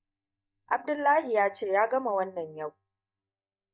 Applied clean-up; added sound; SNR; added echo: neural mask model DeepFilterNet 3.